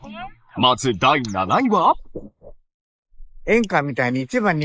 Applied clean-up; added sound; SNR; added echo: neural mask model Resemble Enhance denoiser.